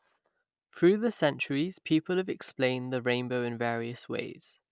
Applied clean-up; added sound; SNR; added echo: none; none; none; none.